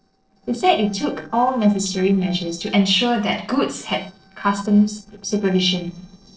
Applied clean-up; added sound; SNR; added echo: neural separator model SepFormer DNS4.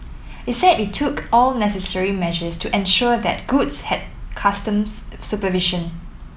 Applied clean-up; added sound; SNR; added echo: none; none; none; none.